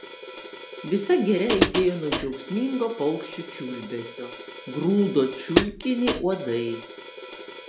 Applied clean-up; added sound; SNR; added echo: none; Hi-hat; 5 dB; none.